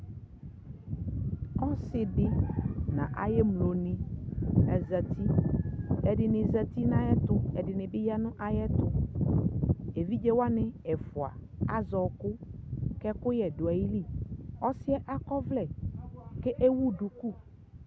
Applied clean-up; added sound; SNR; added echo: none; none; none; none.